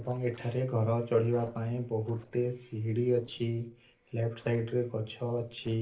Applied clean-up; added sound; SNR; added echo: neural separator model SepFormer DNS4.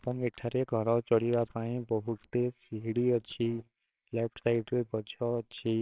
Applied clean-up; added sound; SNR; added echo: neural separator model SepFormer WHAMR!.